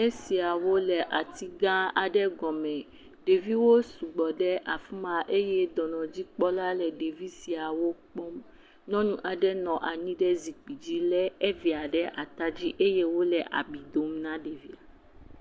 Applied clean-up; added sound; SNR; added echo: none; none; none; none.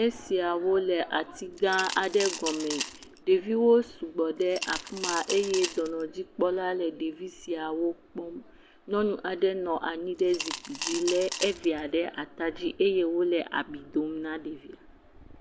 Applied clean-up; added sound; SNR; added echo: none; Coin (dropping) / Glass; 8 dB; none.